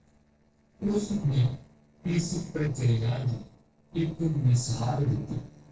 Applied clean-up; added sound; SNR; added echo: neural separator model SepFormer DNS4.